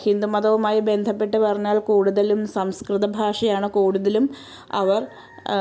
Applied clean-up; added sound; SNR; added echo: none; none; none; none.